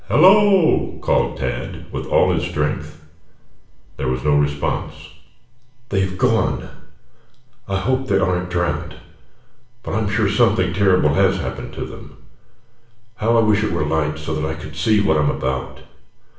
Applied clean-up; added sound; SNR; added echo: none; none; none; reverberation time 0.6 s.